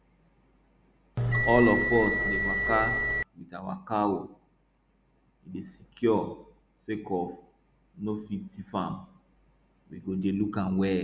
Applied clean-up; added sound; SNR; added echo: none; Bell; -3 dB; none.